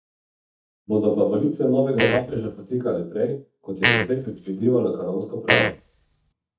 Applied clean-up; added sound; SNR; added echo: neural mask model DeepFilterNet 3.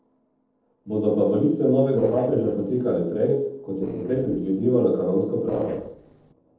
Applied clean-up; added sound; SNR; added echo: neural separator model SepFormer DNS4.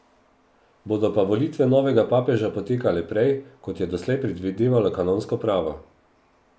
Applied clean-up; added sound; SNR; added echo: none; none; none; none.